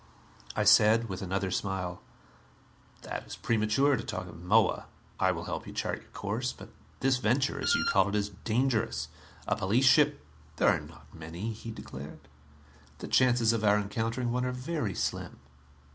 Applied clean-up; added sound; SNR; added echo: none; Wind instrument, woodwind instrument; 3 dB; none.